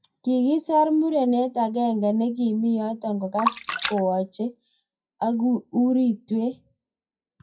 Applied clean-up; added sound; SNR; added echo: classical method WPE with log-MMSE.